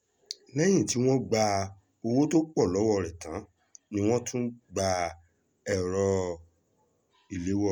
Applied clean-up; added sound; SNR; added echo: none; none; none; none.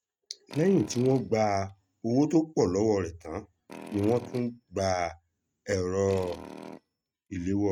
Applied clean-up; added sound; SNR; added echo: neural mask model RNNoise.